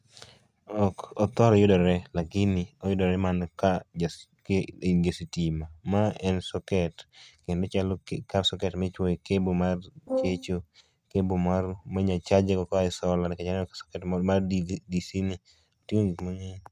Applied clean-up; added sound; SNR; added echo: neural mask model RNNoise.